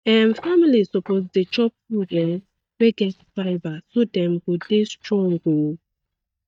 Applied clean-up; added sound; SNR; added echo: neural mask model DeepFilterNet 3.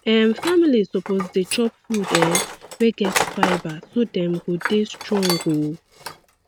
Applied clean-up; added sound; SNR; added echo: none; Tools; 6 dB; none.